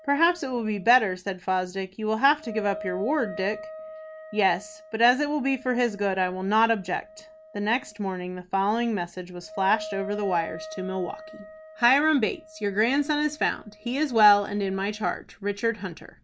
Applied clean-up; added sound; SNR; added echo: none; Wind instrument, woodwind instrument; 16 dB; none.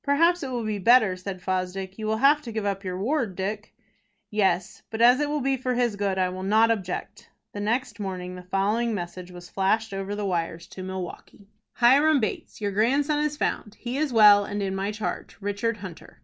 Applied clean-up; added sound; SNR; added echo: none; none; none; none.